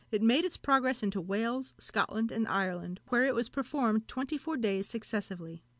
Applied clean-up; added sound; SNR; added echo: none; none; none; none.